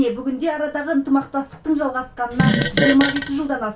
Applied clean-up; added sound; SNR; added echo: none; Fart; -2 dB; reverberation time 0.3 s.